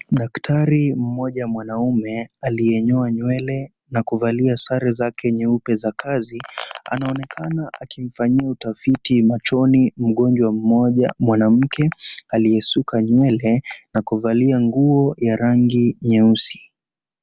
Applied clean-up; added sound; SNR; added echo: none; none; none; none.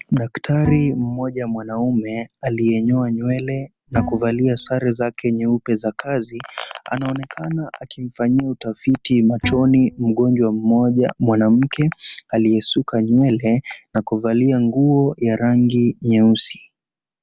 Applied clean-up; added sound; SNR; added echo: none; Bowed string instrument; 11 dB; none.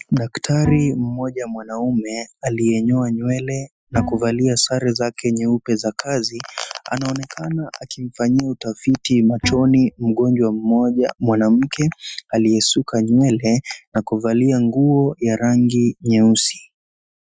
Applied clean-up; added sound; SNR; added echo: classical method Wiener filter.